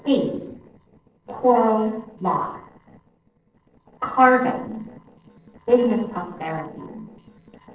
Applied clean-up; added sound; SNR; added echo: neural separator model SepFormer DNS4.